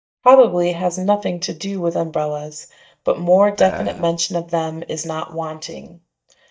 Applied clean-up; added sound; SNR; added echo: neural mask model DeepFilterNet 3.